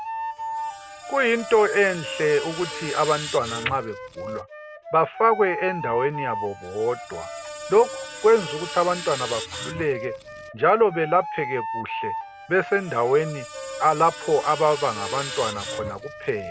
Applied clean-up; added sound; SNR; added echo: none; Wind instrument, woodwind instrument + Screech; 10 dB; none.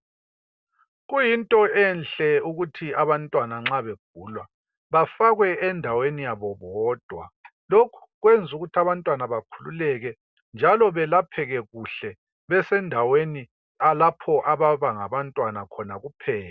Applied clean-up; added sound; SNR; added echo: none; none; none; none.